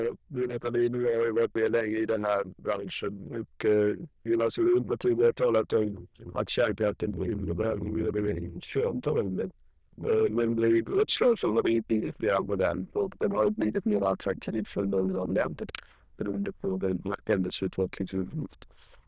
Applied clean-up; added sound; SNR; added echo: neural diffusion model UNIVERSE++.